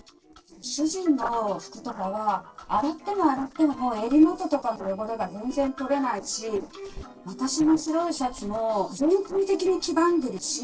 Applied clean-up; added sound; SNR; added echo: neural separator model SepFormer DNS4.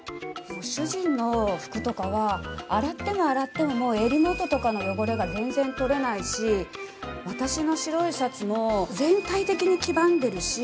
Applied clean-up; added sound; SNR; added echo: none; none; none; none.